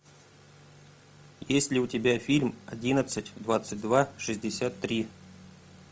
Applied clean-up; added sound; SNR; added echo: none; none; none; none.